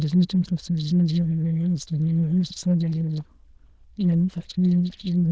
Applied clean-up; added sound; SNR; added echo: neural diffusion model UNIVERSE++.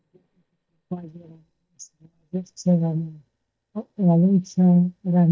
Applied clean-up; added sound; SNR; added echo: neural mask model DeepFilterNet 3.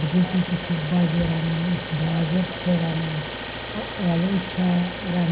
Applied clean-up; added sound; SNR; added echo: none; Idling; 7 dB; none.